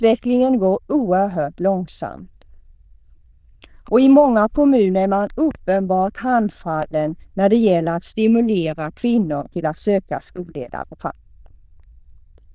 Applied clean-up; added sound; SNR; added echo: neural diffusion model UNIVERSE++.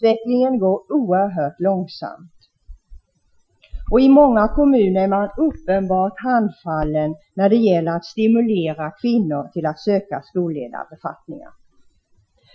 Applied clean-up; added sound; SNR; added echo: classical method Wiener filter.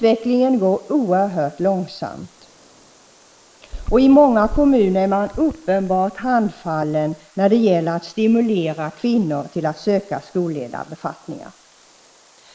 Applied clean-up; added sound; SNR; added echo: neural mask model Resemble Enhance denoiser.